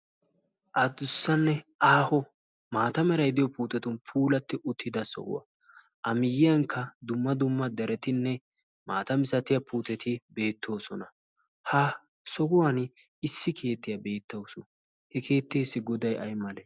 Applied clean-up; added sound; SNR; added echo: none; none; none; none.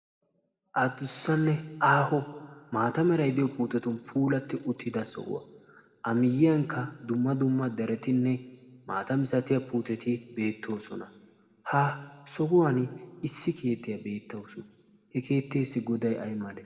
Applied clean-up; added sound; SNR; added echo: none; none; none; reverberation time 1.2 s.